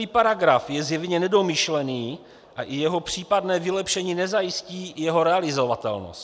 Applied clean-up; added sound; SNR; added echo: none; none; none; none.